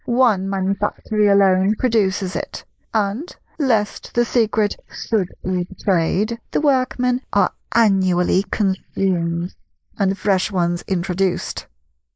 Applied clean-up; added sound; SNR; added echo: neural mask model Resemble Enhance denoiser.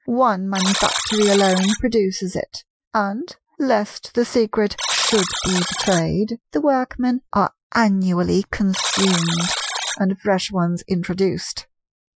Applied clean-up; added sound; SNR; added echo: classical method Wiener filter.